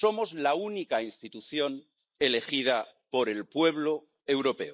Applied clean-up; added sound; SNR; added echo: neural mask model Resemble Enhance denoiser.